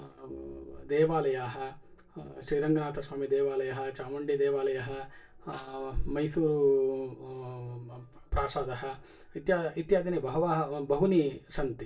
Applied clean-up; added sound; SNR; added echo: neural separator model SepFormer DNS4.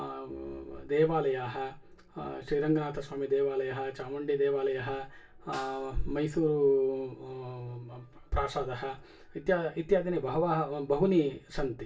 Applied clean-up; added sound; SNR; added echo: none; Snare drum; 20 dB; reverberation time 0.2 s.